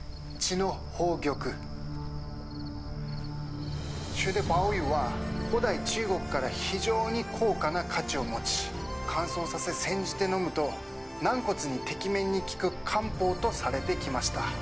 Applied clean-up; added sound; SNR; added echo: none; Cricket; 15 dB; none.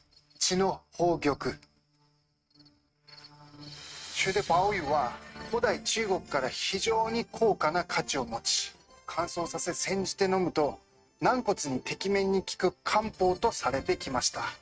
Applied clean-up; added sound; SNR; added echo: neural mask model RNNoise.